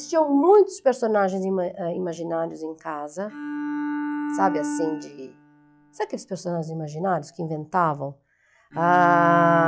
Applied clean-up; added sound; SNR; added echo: classical method log-MMSE.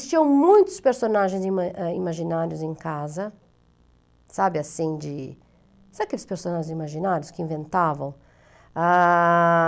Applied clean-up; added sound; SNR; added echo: none; none; none; none.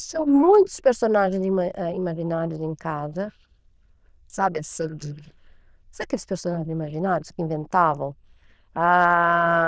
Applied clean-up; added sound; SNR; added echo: neural diffusion model UNIVERSE++.